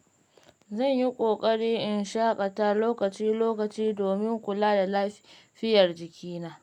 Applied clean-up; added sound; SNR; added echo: none; none; none; none.